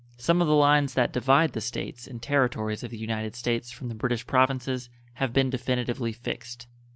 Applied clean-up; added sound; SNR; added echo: none; none; none; none.